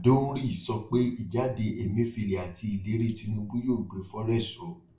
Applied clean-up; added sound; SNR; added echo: none; none; none; reverberation time 0.3 s.